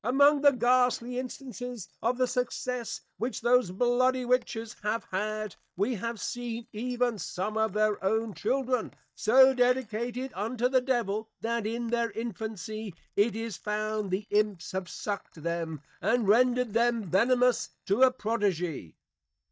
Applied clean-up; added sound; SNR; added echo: neural mask model DeepFilterNet 3.